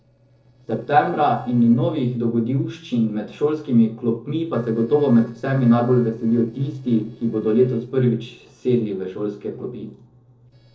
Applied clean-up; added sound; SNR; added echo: neural separator model SepFormer DNS4.